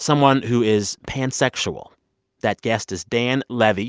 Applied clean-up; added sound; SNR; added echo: none; none; none; none.